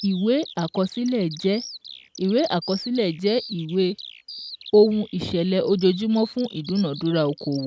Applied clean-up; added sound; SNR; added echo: neural mask model RNNoise.